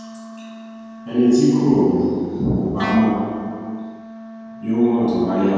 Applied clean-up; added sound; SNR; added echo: none; Wind instrument, woodwind instrument; 15 dB; reverberation time 2.0 s.